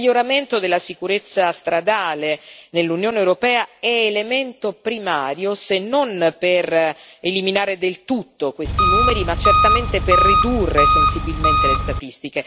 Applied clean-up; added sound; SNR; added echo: none; Engine; -4 dB; none.